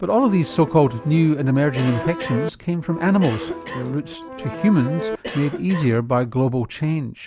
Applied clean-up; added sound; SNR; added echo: none; Accordion + Cough; 11 dB; none.